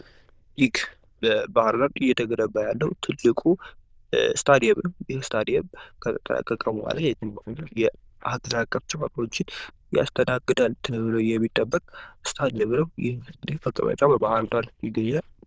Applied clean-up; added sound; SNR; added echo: neural diffusion model UNIVERSE++.